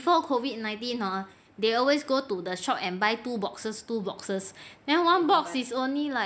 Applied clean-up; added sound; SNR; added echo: none; none; none; none.